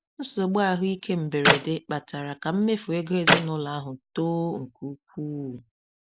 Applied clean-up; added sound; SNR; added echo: none; Clapping; -2 dB; none.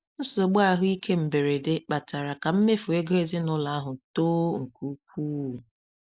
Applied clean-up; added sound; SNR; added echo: none; none; none; none.